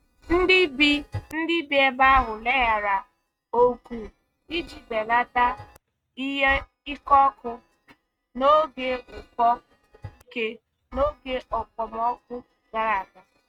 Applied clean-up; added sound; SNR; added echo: neural mask model RNNoise.